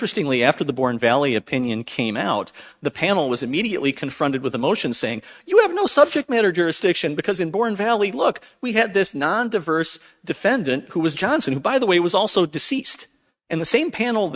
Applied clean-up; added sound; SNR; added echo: neural mask model RNNoise.